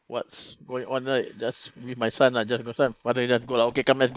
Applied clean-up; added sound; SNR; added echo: neural mask model Resemble Enhance denoiser.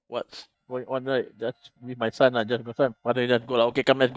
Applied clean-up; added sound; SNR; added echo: neural mask model DeepFilterNet 3.